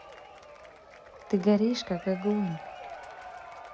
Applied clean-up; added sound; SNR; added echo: none; Applause / Crowd / Cheering; 14 dB; none.